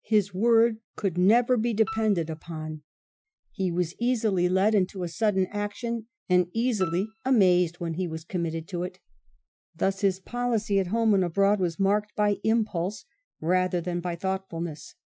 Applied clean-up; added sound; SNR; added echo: classical method Wiener filter.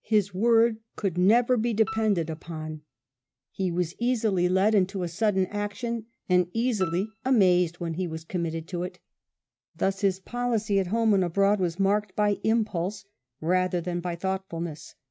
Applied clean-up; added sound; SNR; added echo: neural mask model RNNoise.